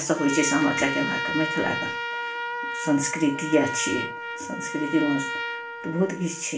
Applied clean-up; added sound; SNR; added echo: none; Trumpet; 4 dB; reverberation time 0.3 s.